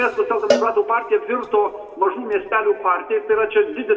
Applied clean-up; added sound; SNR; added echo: none; Cowbell; 8 dB; reverberation time 1.6 s.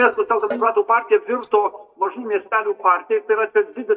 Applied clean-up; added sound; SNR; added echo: neural mask model DeepFilterNet 3.